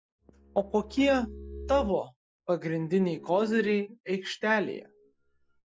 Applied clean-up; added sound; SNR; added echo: classical method Wiener filter.